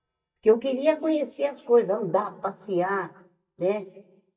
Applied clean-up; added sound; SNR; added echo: neural mask model DeepFilterNet 3.